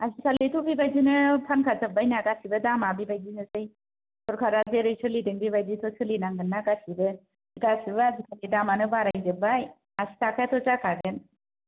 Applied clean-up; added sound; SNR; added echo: none; none; none; none.